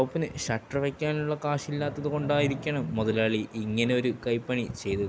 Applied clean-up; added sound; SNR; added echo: none; none; none; none.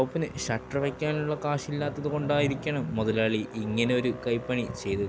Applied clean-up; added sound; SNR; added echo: none; Musical instrument; 15 dB; none.